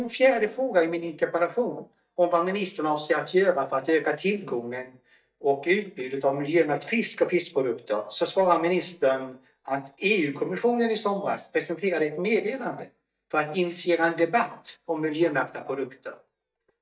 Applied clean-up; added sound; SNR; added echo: neural mask model DeepFilterNet 3.